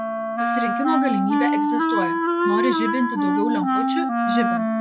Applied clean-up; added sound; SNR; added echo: classical method log-MMSE.